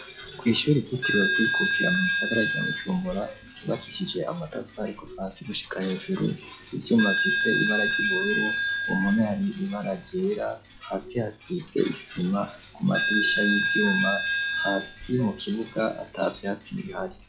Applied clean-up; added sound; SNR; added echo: classical method log-MMSE.